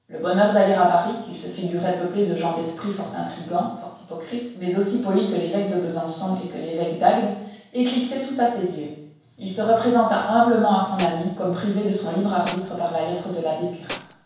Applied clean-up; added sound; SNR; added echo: none; Tools; 11 dB; reverberation time 0.7 s.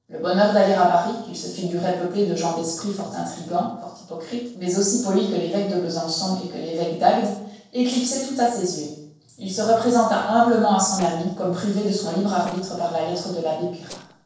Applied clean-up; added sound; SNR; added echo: neural separator model SepFormer DNS4.